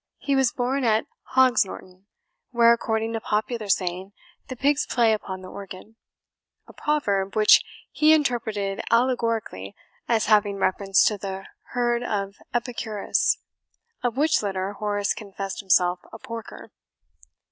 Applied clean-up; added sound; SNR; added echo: none; none; none; none.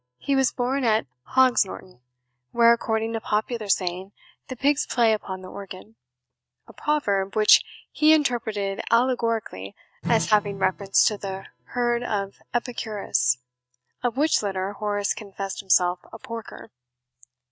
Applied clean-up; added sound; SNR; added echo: neural mask model RNNoise.